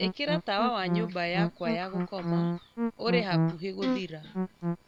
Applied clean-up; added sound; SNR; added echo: none; Musical instrument; -2 dB; none.